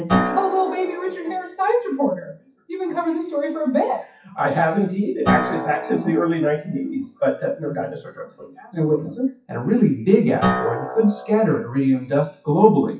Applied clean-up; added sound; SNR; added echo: classical method WPE with log-MMSE.